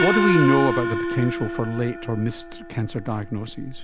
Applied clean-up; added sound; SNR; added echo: none; Gong; 2 dB; none.